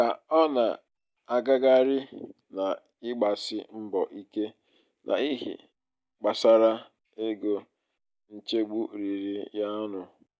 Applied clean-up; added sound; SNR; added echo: none; none; none; none.